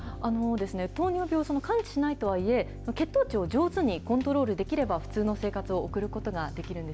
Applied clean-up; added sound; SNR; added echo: none; none; none; none.